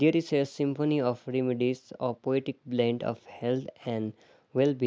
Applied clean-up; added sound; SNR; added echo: none; none; none; none.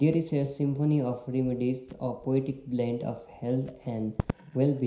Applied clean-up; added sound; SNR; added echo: none; Crackle; 15 dB; reverberation time 0.5 s.